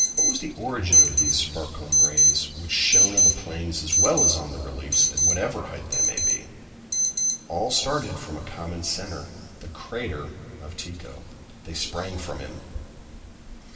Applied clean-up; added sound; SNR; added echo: none; Alarm; -5 dB; reverberation time 2.7 s.